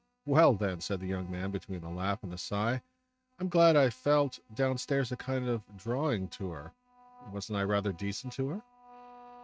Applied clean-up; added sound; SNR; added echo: neural mask model RNNoise.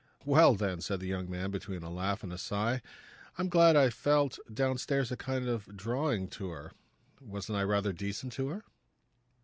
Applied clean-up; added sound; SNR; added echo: none; none; none; none.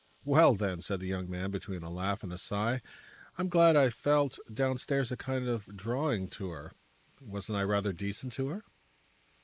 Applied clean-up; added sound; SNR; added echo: neural mask model Resemble Enhance denoiser.